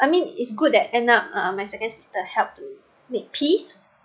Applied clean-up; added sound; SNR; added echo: none; none; none; none.